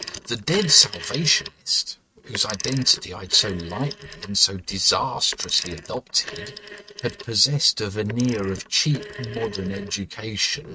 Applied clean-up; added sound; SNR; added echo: neural mask model RNNoise.